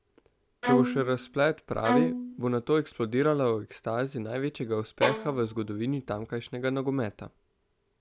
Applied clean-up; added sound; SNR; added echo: none; Bowed string instrument + Bowed string instrument; 2 dB; none.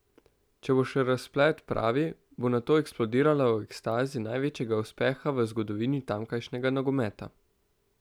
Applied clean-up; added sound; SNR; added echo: none; none; none; none.